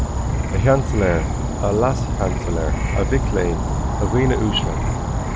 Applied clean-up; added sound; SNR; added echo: none; Insect / Frog; -1 dB; none.